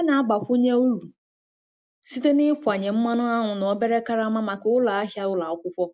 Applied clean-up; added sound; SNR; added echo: none; none; none; none.